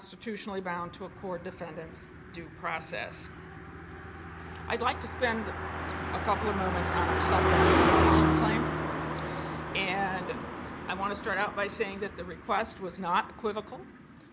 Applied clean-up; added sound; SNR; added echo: none; Car passing by; -4 dB; none.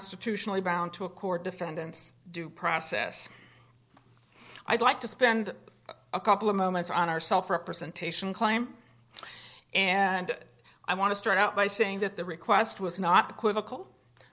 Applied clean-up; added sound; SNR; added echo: none; none; none; none.